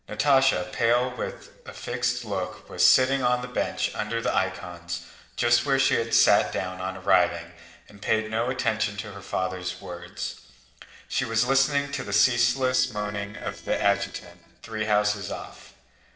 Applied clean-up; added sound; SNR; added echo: neural separator model SepFormer DNS4.